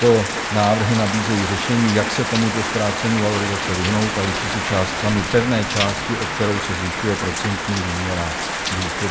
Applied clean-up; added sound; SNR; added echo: none; Rain; 3 dB; none.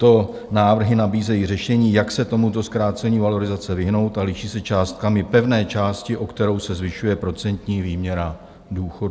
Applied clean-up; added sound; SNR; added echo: none; none; none; none.